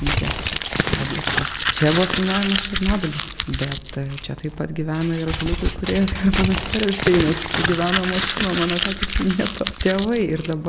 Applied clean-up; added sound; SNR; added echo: none; Crumpling, crinkling; 2 dB; none.